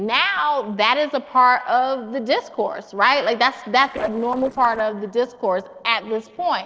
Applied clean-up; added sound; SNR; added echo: neural separator model SepFormer DNS4.